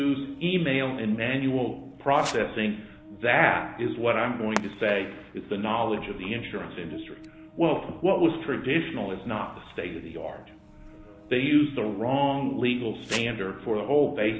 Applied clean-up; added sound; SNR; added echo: none; Buzz + Fireworks; 16 dB; none.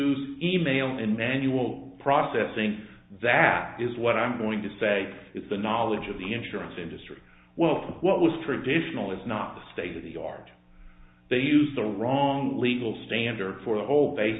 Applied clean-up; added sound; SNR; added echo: none; none; none; none.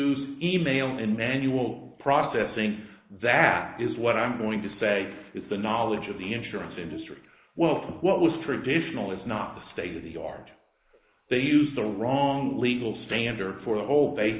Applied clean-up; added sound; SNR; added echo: neural mask model Resemble Enhance denoiser.